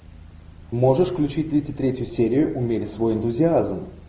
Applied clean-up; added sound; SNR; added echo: none; none; none; none.